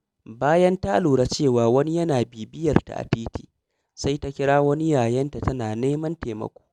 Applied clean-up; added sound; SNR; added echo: none; none; none; none.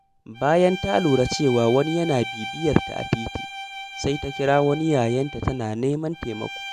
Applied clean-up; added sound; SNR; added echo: none; Bowed string instrument; 13 dB; none.